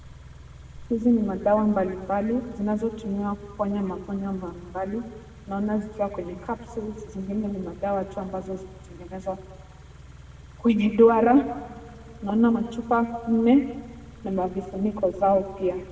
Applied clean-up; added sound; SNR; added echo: none; Idling / Car; 19 dB; reverberation time 1.4 s.